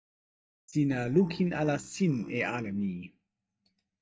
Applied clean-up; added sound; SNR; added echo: neural mask model DeepFilterNet 3.